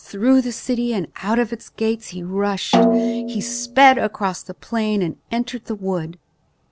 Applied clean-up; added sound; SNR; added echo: none; Snare drum; 1 dB; none.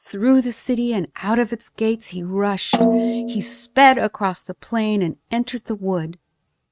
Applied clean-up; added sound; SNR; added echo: neural mask model RNNoise.